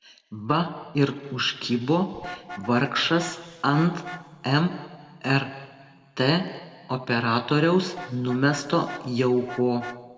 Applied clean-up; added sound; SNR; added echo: none; Vehicle horn, car horn, honking; 18 dB; reverberation time 1.6 s.